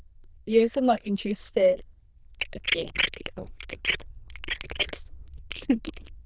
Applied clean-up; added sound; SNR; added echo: neural diffusion model UNIVERSE++.